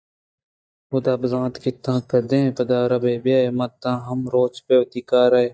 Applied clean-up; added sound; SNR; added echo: neural mask model DeepFilterNet 3.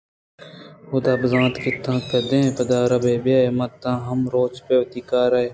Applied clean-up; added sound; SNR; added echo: none; Bird; 13 dB; none.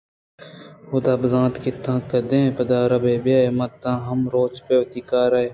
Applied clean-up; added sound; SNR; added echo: none; none; none; none.